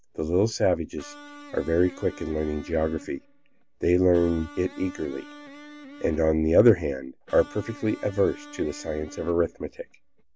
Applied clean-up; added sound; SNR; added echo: none; Electric guitar; 19 dB; none.